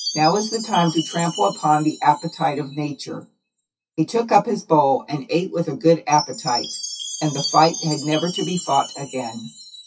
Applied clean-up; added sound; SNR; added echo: classical method WPE with log-MMSE.